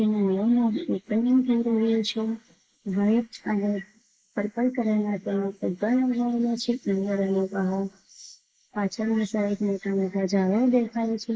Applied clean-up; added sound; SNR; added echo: neural mask model Resemble Enhance denoiser.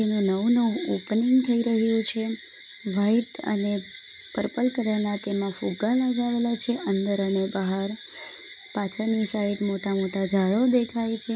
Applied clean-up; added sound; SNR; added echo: none; none; none; none.